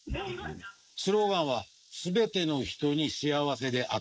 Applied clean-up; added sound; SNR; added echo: neural mask model Resemble Enhance denoiser.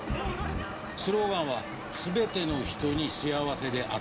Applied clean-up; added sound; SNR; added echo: none; Truck; 9 dB; none.